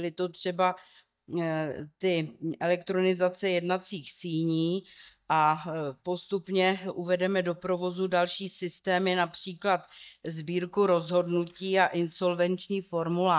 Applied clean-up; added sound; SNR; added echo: neural mask model DeepFilterNet 3.